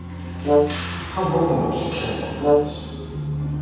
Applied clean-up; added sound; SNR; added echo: none; Brass instrument; -2 dB; reverberation time 2.1 s.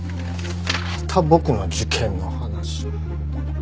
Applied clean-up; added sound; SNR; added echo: none; none; none; none.